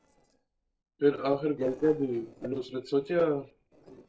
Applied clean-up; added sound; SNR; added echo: neural separator model SepFormer DNS4.